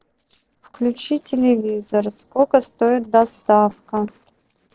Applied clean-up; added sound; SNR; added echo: neural separator model SepFormer DNS4.